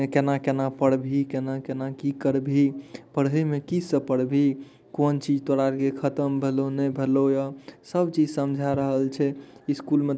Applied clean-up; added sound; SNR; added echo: none; none; none; none.